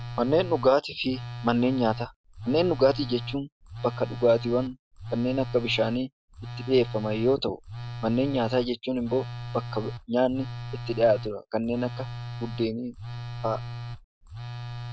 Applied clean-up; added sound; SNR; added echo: none; Telephone; 10 dB; none.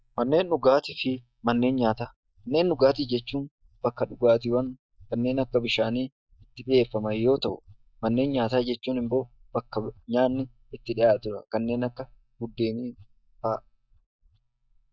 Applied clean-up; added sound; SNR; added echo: neural mask model DeepFilterNet 3.